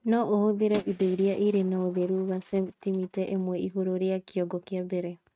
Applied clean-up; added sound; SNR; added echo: neural mask model RNNoise.